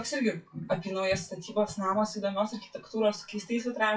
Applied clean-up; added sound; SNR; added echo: classical method WPE with log-MMSE.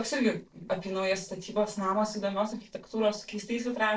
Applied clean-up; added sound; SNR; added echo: neural separator model SepFormer DNS4.